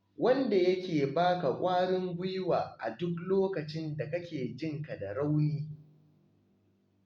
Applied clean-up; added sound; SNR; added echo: none; none; none; none.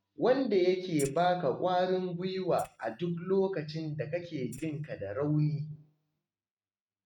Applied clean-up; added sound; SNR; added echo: neural mask model RNNoise.